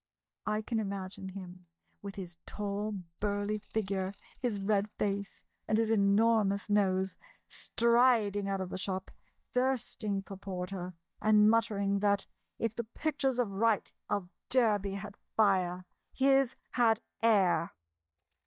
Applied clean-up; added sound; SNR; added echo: neural mask model DeepFilterNet 3.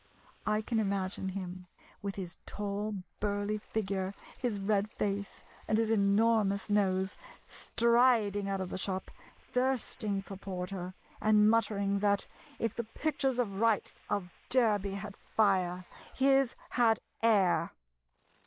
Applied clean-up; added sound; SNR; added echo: neural mask model Resemble Enhance denoiser.